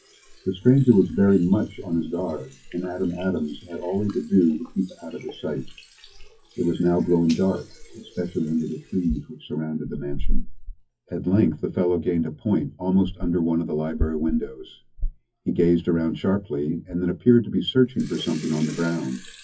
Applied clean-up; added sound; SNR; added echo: classical method WPE with log-MMSE.